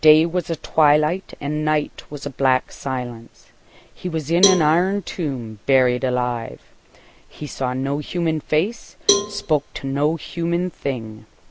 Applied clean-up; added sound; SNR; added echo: none; Cowbell; 5 dB; none.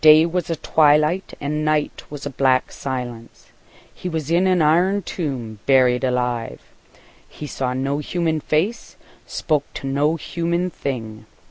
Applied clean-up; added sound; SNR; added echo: none; none; none; none.